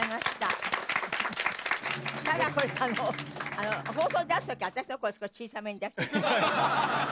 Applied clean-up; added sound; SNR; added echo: none; Bowed string instrument; 15 dB; none.